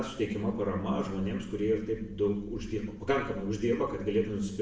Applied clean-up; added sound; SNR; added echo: none; none; none; reverberation time 0.7 s.